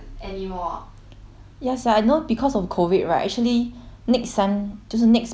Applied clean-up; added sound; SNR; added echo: none; none; none; none.